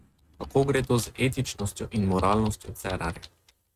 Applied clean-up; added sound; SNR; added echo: neural mask model RNNoise.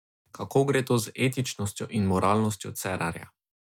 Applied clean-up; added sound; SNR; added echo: none; none; none; none.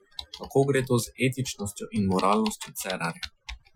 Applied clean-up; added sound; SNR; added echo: classical method Wiener filter.